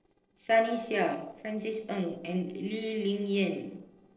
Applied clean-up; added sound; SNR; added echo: neural separator model SepFormer DNS4.